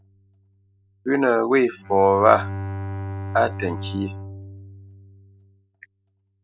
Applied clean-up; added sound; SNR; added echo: neural mask model RNNoise.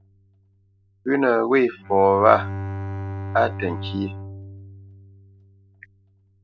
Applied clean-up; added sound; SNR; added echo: none; Bowed string instrument; 11 dB; none.